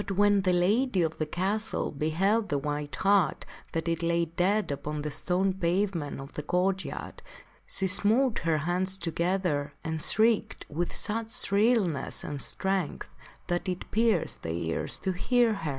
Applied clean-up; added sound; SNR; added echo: none; none; none; none.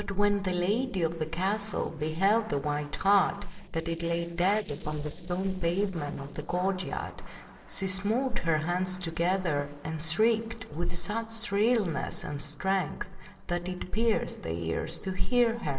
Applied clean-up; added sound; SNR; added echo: neural separator model SepFormer DNS4.